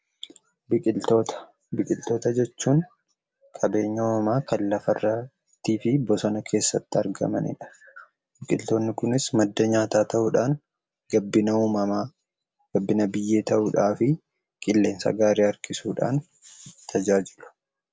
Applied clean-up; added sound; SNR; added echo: none; none; none; none.